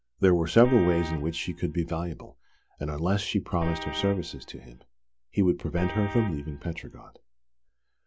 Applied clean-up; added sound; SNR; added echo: none; Vehicle horn, car horn, honking; 13 dB; none.